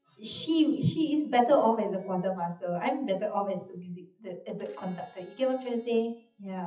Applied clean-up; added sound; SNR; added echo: classical method WPE with log-MMSE.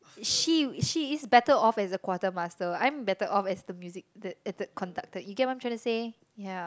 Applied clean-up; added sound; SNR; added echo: none; none; none; none.